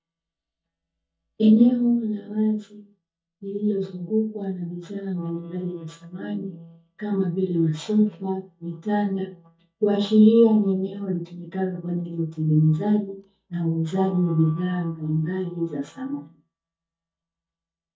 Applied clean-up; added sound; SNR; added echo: neural mask model DeepFilterNet 3.